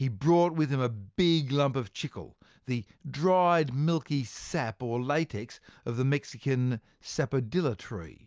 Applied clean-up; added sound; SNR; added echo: none; none; none; none.